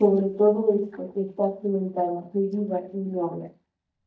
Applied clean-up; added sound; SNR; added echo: neural mask model DeepFilterNet 3.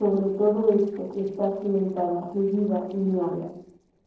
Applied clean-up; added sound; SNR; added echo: neural separator model SepFormer DNS4.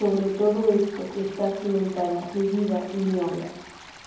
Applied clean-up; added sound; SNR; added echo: none; Stream; 19 dB; reverberation time 1.2 s.